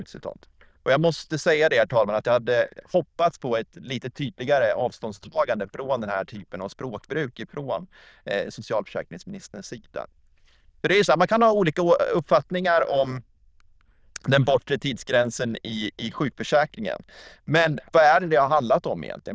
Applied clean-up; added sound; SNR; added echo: neural diffusion model UNIVERSE++.